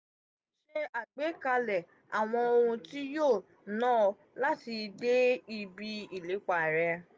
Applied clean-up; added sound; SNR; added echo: none; none; none; none.